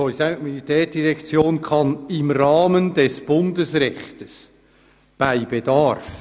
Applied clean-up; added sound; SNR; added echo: none; none; none; none.